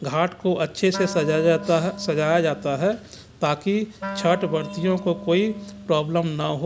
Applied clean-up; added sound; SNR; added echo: none; Wind instrument, woodwind instrument; 13 dB; none.